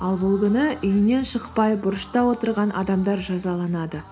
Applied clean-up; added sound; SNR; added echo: none; none; none; none.